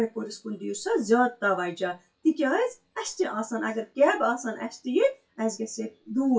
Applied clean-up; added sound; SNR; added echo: classical method WPE with log-MMSE.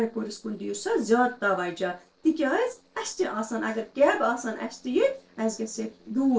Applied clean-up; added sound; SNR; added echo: neural separator model SepFormer DNS4.